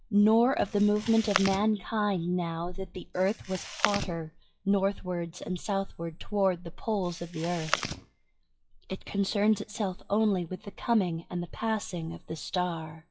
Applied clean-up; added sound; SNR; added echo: classical method WPE with log-MMSE.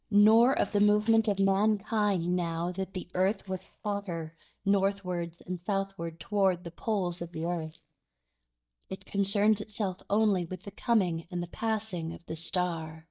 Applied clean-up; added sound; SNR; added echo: neural mask model DeepFilterNet 3.